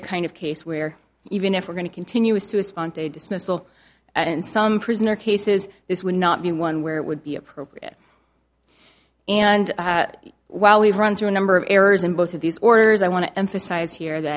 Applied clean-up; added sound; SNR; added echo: none; none; none; none.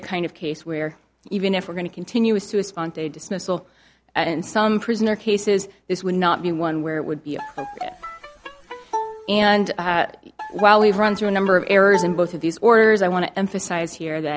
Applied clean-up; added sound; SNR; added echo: none; Bowed string instrument; 12 dB; none.